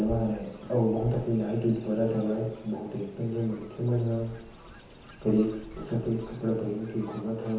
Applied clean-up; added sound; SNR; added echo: none; Fowl; 18 dB; reverberation time 1.0 s.